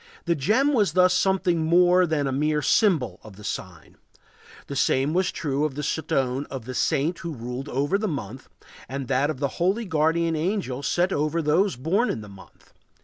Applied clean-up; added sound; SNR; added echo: none; none; none; none.